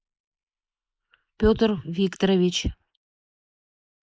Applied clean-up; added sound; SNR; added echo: neural mask model Resemble Enhance denoiser.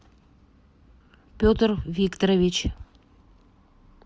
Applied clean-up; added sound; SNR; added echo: none; none; none; none.